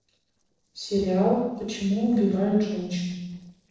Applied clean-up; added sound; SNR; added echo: neural separator model SepFormer DNS4.